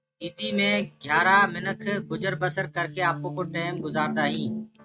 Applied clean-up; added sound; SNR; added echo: neural mask model RNNoise.